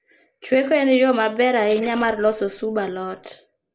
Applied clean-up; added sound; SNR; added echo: neural mask model Resemble Enhance denoiser.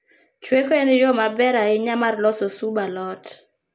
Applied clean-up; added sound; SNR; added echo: none; none; none; none.